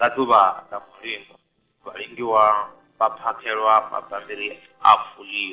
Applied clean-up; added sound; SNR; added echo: neural separator model SepFormer DNS4.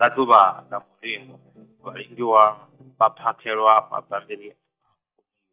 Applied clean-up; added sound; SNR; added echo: neural mask model DeepFilterNet 3.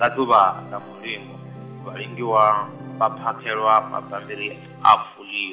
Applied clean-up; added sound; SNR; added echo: none; Organ; 16 dB; reverberation time 2.3 s.